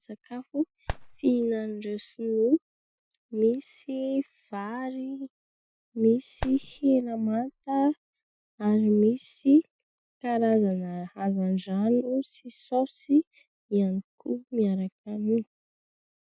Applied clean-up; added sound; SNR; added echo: classical method Wiener filter.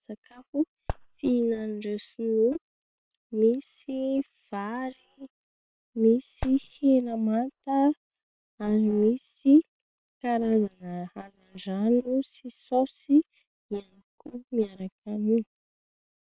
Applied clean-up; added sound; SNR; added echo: neural separator model SepFormer WHAM!.